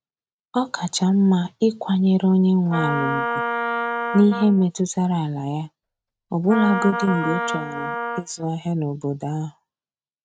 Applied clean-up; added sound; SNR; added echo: neural mask model RNNoise.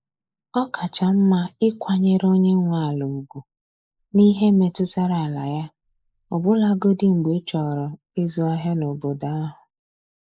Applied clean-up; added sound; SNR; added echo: neural mask model Resemble Enhance denoiser.